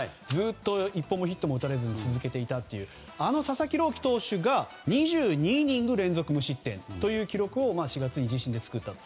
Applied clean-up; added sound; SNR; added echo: none; none; none; none.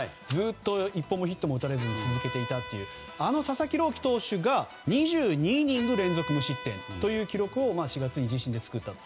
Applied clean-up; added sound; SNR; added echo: none; Bowed string instrument; 15 dB; none.